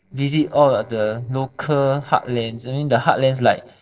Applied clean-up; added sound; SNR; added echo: neural separator model SepFormer DNS4.